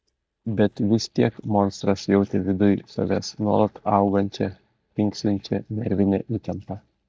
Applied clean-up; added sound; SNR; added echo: neural mask model DeepFilterNet 3.